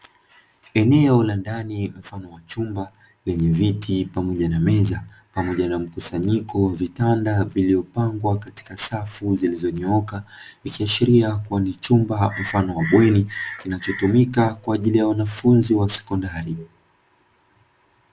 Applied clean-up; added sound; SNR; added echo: none; none; none; none.